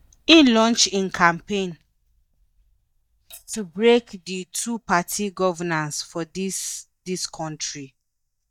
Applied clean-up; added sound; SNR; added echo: neural mask model DeepFilterNet 3.